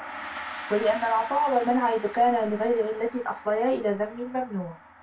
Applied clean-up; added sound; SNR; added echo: none; Gong; 14 dB; reverberation time 0.2 s.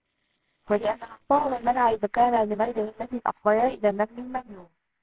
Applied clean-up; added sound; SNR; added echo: neural separator model SepFormer WHAMR!.